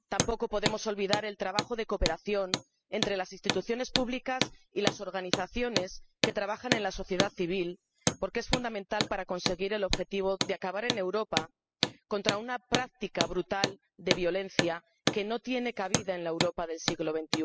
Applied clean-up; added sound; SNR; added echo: classical method spectral subtraction.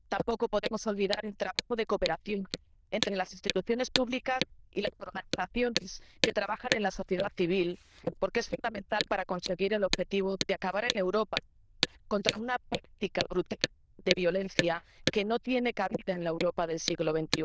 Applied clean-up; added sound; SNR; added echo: neural diffusion model UNIVERSE++.